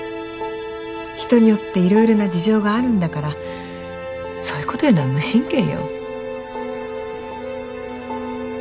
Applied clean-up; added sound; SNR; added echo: none; none; none; none.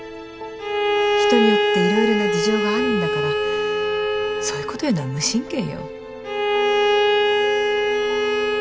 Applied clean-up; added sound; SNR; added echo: none; Bowed string instrument; -5 dB; none.